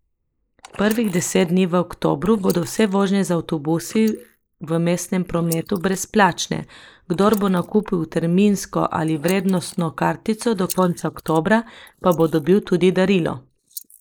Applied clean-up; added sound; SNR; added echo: neural mask model Resemble Enhance denoiser.